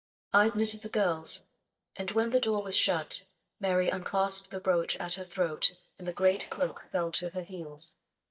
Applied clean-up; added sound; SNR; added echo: neural mask model DeepFilterNet 3.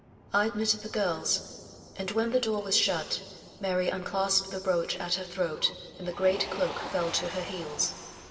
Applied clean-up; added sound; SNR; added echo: none; Motor vehicle (road); 15 dB; reverberation time 1.9 s.